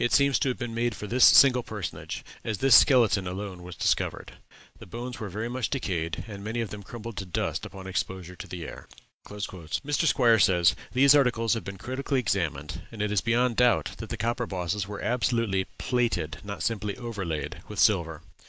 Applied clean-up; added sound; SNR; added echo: none; none; none; none.